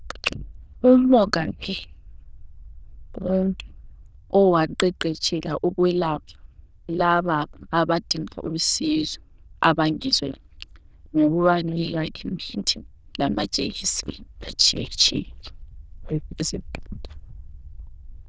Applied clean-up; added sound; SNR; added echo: neural diffusion model UNIVERSE++.